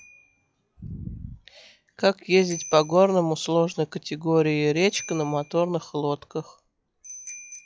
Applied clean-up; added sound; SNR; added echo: classical method log-MMSE.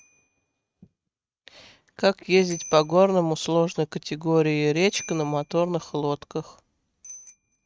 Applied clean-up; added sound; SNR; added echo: neural mask model RNNoise.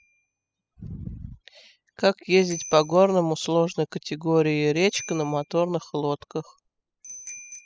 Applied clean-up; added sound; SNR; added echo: classical method spectral subtraction.